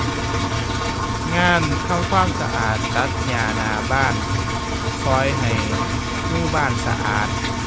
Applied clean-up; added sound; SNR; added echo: none; Engine; -2 dB; none.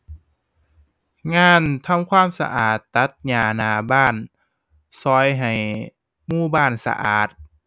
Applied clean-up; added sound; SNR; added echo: none; none; none; none.